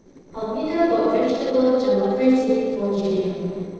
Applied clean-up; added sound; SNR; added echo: neural separator model SepFormer DNS4.